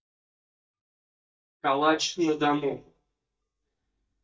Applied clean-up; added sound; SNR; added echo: neural mask model DeepFilterNet 3.